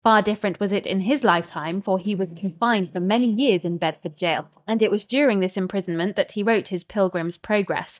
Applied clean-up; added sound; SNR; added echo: neural mask model DeepFilterNet 3.